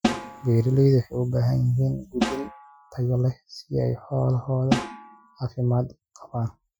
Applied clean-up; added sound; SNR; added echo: classical method Wiener filter.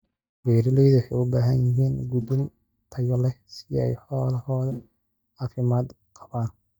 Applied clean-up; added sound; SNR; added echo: neural mask model DeepFilterNet 3.